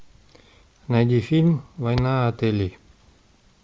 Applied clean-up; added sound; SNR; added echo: none; none; none; none.